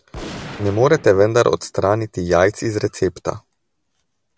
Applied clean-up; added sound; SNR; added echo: none; Gunshot, gunfire; 19 dB; none.